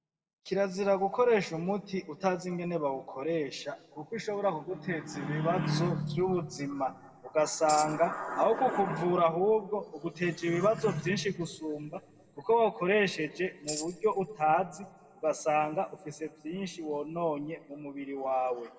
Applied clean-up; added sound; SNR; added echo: none; Tambourine; 15 dB; reverberation time 1.4 s.